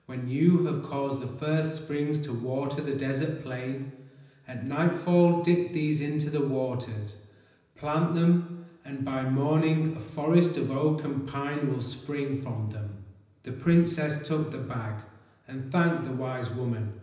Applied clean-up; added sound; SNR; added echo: none; none; none; reverberation time 0.9 s.